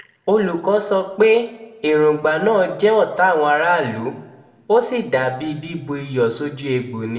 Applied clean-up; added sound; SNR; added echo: none; none; none; reverberation time 0.8 s.